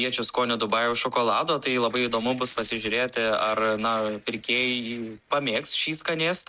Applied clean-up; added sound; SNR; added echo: neural mask model RNNoise.